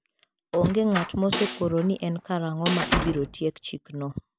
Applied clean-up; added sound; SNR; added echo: none; Slam + Snare drum; 4 dB; none.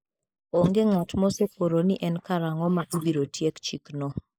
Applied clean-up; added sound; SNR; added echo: neural mask model Resemble Enhance denoiser.